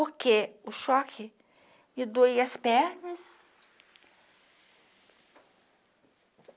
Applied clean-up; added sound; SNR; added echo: none; none; none; none.